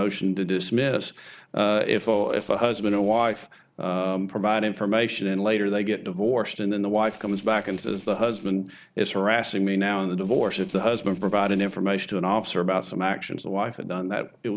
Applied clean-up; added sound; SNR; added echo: neural separator model SepFormer DNS4.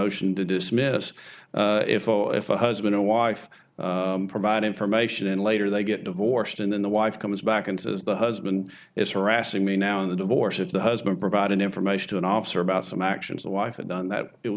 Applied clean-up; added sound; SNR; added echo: none; none; none; none.